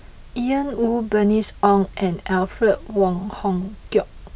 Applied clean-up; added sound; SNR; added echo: none; none; none; none.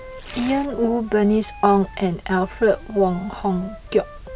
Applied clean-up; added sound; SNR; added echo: none; Wind instrument, woodwind instrument + Tearing; 19 dB; none.